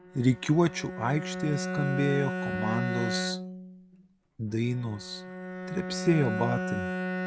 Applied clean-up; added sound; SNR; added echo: none; Bowed string instrument; 4 dB; none.